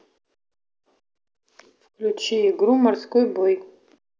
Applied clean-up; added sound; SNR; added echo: none; none; none; none.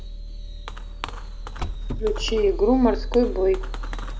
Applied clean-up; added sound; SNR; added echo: none; Fireworks; 5 dB; none.